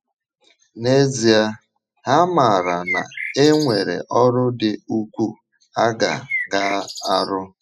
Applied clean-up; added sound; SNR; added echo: classical method spectral subtraction.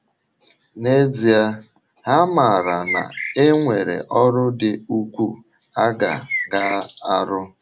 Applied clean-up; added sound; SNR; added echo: none; Bird; 9 dB; none.